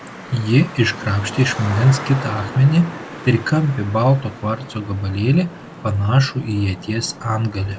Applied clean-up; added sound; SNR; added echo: none; Traffic noise, roadway noise; 14 dB; none.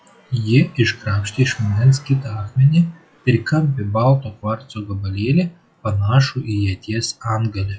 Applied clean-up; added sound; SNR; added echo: classical method log-MMSE.